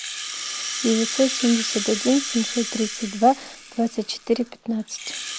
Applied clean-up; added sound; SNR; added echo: none; Rattle (instrument); 7 dB; none.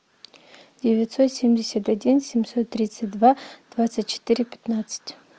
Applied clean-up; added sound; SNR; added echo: none; none; none; none.